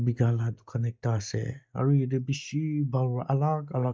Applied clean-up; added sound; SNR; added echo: neural mask model DeepFilterNet 3.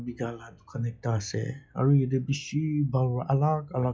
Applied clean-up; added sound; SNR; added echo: classical method log-MMSE.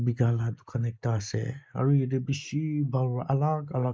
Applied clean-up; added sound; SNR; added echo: neural mask model Resemble Enhance denoiser.